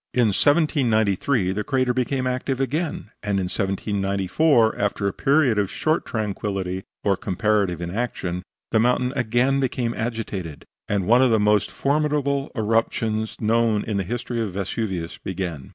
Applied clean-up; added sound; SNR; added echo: none; none; none; none.